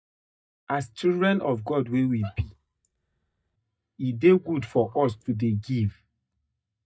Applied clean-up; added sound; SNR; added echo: neural mask model DeepFilterNet 3.